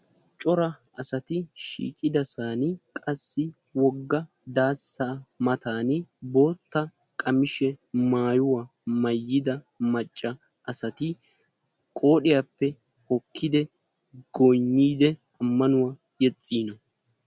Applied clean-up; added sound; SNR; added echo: none; none; none; none.